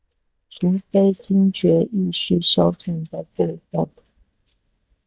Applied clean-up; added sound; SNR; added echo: neural mask model DeepFilterNet 3.